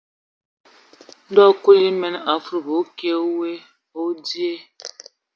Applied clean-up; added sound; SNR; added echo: none; none; none; none.